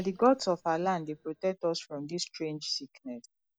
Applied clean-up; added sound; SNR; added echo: neural mask model Resemble Enhance denoiser.